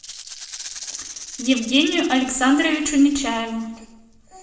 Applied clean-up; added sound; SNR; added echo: none; Rattle (instrument); 16 dB; reverberation time 0.7 s.